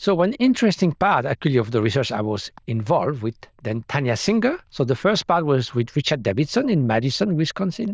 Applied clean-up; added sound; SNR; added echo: neural diffusion model UNIVERSE++.